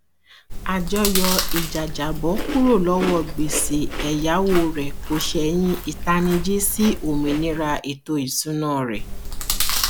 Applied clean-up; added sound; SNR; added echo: none; Chewing, mastication; 3 dB; none.